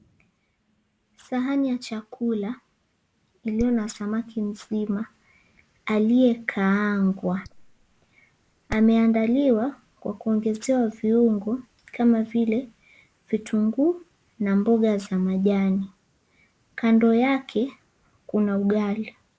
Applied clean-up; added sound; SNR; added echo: neural mask model Resemble Enhance denoiser.